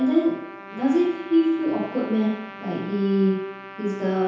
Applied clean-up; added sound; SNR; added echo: none; Trumpet; 17 dB; reverberation time 0.8 s.